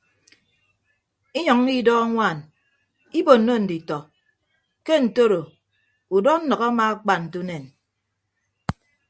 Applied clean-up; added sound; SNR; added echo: none; none; none; none.